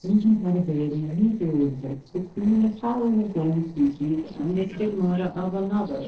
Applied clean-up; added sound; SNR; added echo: neural separator model SepFormer DNS4.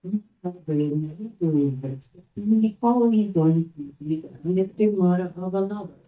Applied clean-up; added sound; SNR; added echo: neural mask model DeepFilterNet 3.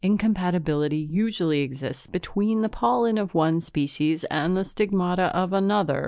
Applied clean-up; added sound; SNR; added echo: none; none; none; none.